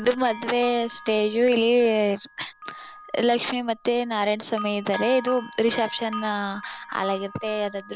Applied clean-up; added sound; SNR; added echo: none; Bell; 15 dB; none.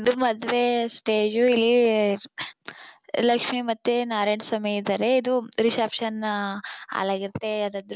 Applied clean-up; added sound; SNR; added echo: none; none; none; none.